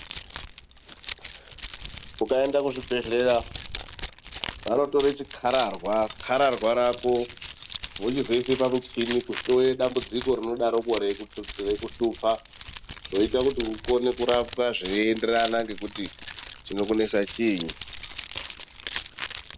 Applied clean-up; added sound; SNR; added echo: none; Keys jangling; 6 dB; none.